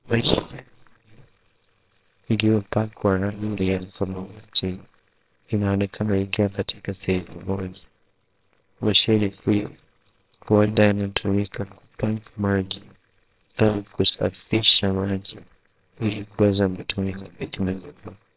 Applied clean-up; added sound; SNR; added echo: neural separator model SepFormer WHAMR!.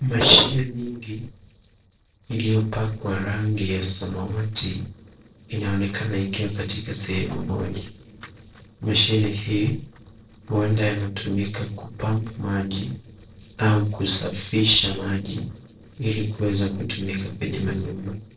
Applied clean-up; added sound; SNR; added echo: neural separator model SepFormer DNS4.